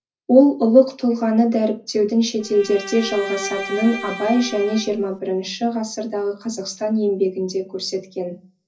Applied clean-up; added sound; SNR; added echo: none; Bowed string instrument; 11 dB; reverberation time 0.4 s.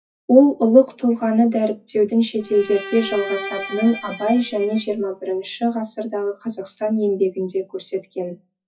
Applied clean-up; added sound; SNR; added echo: classical method WPE with log-MMSE.